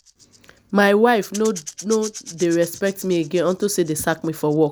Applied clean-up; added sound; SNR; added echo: none; Rattle / Rattle (instrument); 19 dB; none.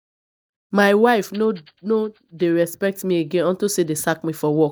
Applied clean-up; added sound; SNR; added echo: neural mask model DeepFilterNet 3.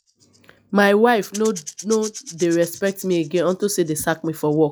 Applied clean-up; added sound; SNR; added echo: classical method log-MMSE.